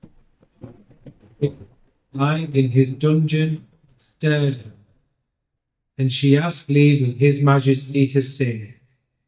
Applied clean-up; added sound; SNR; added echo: neural mask model DeepFilterNet 3.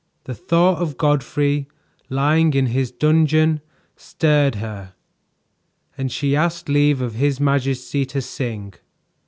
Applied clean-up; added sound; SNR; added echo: none; none; none; none.